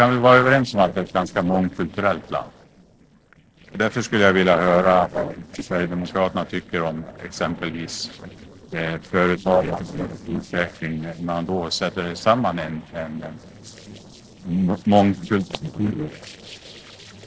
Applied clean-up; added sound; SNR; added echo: neural separator model SepFormer DNS4.